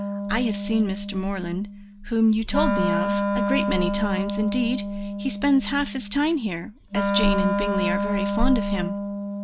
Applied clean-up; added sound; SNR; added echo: none; Wind instrument, woodwind instrument; 2 dB; none.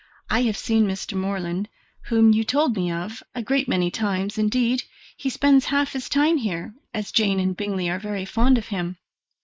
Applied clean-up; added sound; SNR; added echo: neural mask model Resemble Enhance denoiser.